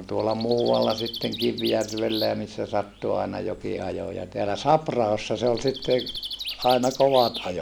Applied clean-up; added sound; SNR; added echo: none; Bird; 13 dB; none.